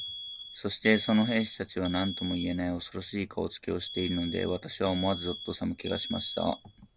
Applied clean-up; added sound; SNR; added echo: none; Alarm; 11 dB; none.